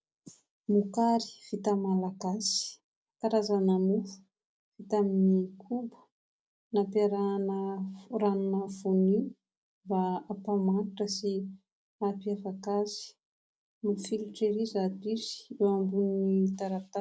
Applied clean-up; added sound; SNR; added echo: none; none; none; none.